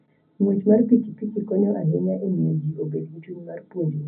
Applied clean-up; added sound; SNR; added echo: none; none; none; reverberation time 0.4 s.